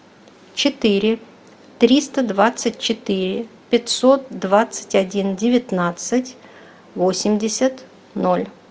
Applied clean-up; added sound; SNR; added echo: none; none; none; none.